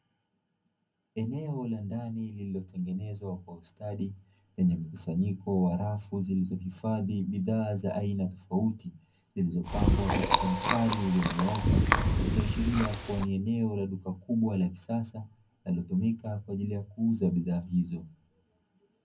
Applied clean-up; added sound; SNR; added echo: none; Chewing, mastication; -4 dB; reverberation time 0.4 s.